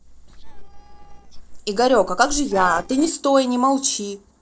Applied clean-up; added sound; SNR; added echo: neural separator model SepFormer DNS4.